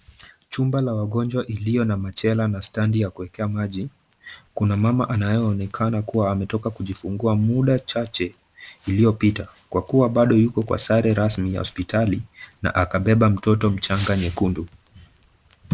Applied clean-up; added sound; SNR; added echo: none; none; none; none.